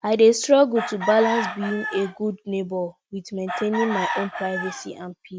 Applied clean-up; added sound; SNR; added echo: none; Chicken, rooster; 8 dB; none.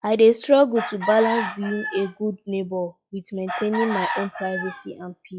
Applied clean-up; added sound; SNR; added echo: classical method log-MMSE.